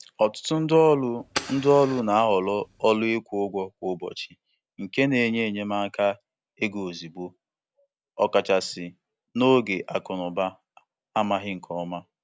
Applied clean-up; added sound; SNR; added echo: none; Fire; 13 dB; none.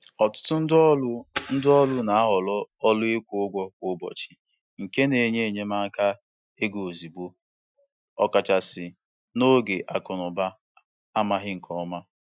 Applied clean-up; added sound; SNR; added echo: classical method Wiener filter.